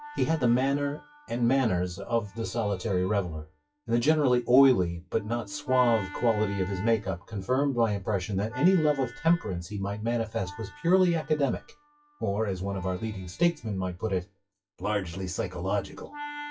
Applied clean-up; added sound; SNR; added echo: classical method WPE with log-MMSE.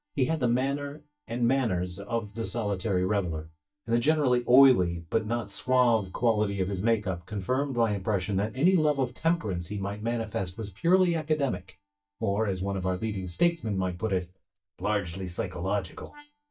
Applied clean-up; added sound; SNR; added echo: neural mask model DeepFilterNet 3.